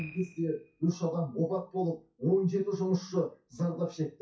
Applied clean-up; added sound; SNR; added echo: classical method WPE with log-MMSE.